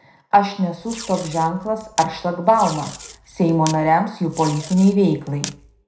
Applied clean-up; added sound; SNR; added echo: none; Packing tape, duct tape; 17 dB; reverberation time 0.5 s.